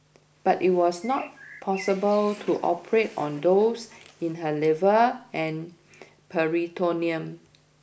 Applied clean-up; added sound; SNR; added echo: none; Bird; 19 dB; none.